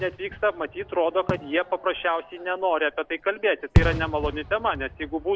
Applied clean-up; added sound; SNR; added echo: none; Fireworks; 4 dB; none.